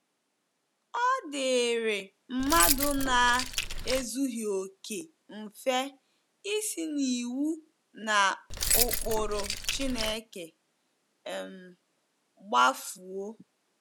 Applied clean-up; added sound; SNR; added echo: none; Keys jangling; -1 dB; none.